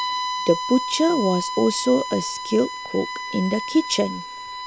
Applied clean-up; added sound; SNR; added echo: none; Bowed string instrument; 7 dB; none.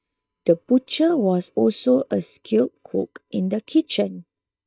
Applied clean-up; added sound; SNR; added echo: neural mask model DeepFilterNet 3.